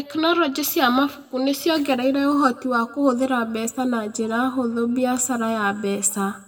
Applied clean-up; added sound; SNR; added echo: none; none; none; reverberation time 0.8 s.